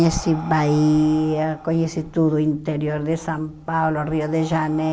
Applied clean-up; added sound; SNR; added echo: none; Breathing; 18 dB; none.